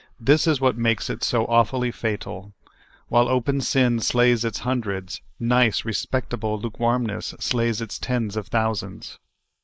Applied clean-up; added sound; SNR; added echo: neural mask model Resemble Enhance denoiser.